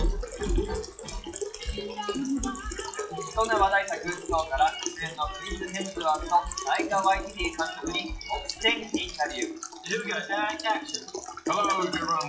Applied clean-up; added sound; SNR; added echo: classical method WPE with log-MMSE.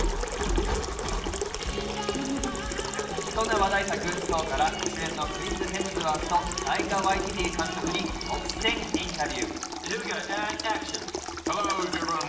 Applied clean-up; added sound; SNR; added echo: none; Sink (filling or washing) / Water tap, faucet; 4 dB; reverberation time 0.8 s.